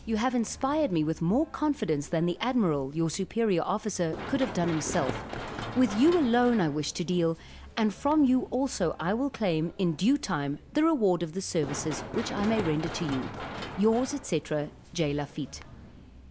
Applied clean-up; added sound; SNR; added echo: none; Run; 13 dB; none.